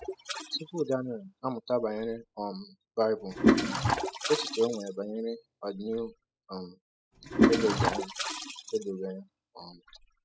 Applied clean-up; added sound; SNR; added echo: classical method spectral subtraction.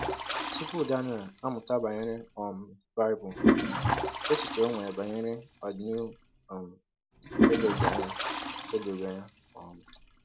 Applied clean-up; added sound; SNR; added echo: none; Toilet flush; -1 dB; none.